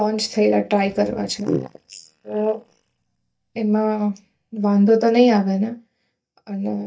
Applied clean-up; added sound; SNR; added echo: neural mask model DeepFilterNet 3.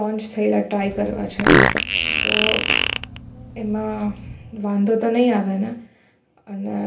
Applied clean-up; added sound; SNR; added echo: none; Fart; -3 dB; reverberation time 0.3 s.